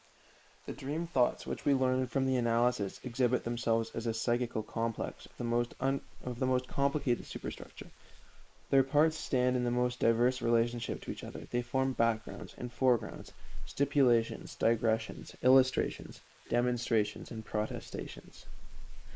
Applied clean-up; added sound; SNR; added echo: neural mask model Resemble Enhance denoiser.